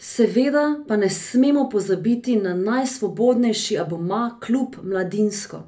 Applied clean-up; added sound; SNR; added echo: none; none; none; reverberation time 0.3 s.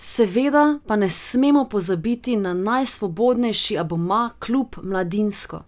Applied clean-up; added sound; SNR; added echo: none; none; none; none.